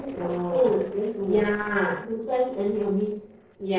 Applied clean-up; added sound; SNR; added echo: neural separator model SepFormer DNS4.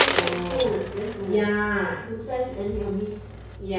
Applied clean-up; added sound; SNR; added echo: none; Coin (dropping); 4 dB; reverberation time 0.6 s.